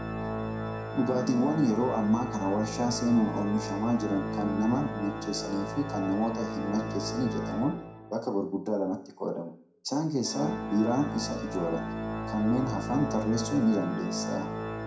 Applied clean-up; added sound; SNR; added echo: none; Organ; 5 dB; reverberation time 0.5 s.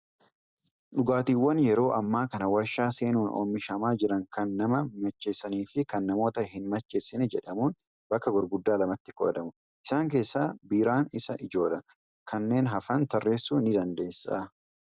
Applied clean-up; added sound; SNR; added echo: none; none; none; none.